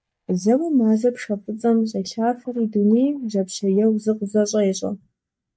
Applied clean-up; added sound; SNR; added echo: neural mask model DeepFilterNet 3.